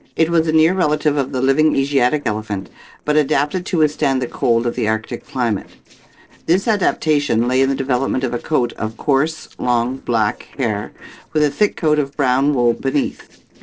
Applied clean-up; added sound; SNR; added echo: neural separator model SepFormer DNS4.